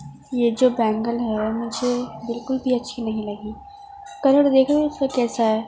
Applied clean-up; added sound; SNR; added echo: none; none; none; none.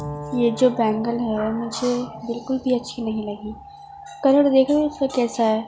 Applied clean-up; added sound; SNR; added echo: none; Bowed string instrument; 18 dB; none.